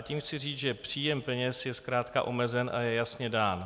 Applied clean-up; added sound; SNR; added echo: none; none; none; none.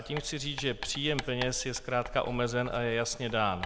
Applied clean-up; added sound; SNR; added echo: none; Writing; 11 dB; none.